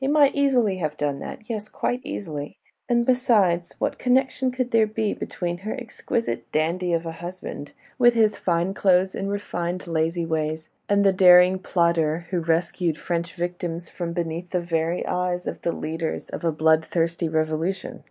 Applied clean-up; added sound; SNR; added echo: neural mask model Resemble Enhance denoiser.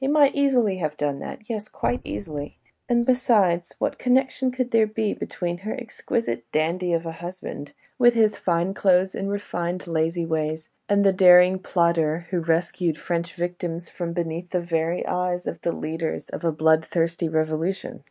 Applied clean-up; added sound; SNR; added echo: neural mask model RNNoise.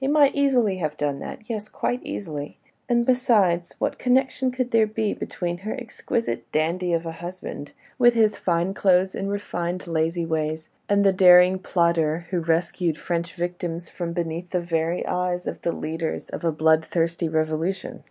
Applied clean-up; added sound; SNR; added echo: none; none; none; none.